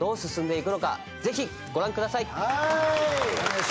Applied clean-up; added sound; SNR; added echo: none; none; none; none.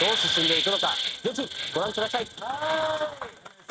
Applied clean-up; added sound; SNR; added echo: neural mask model RNNoise.